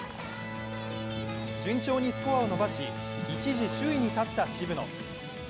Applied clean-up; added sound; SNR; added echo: none; Bowed string instrument; 6 dB; none.